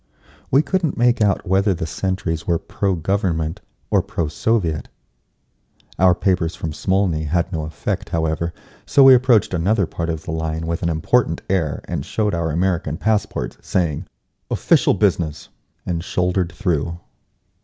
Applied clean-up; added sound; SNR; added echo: none; none; none; none.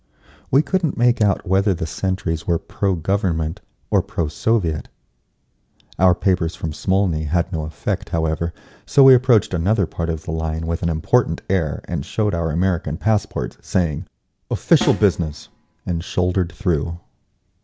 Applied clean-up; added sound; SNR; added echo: none; Snare drum; 15 dB; none.